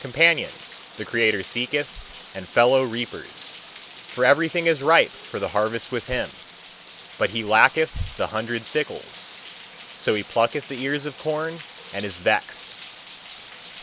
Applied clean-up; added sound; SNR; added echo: none; Rain; 18 dB; none.